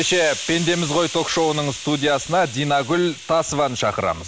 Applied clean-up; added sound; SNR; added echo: none; Hiss; 12 dB; none.